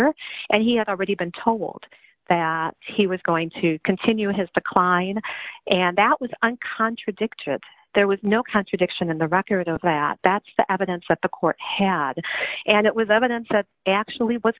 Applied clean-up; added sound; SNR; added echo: none; none; none; none.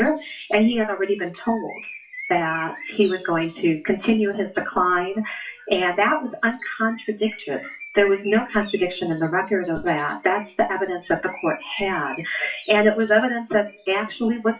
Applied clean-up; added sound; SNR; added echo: classical method WPE with log-MMSE.